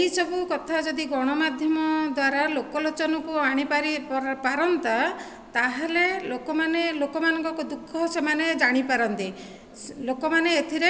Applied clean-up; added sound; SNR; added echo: none; none; none; none.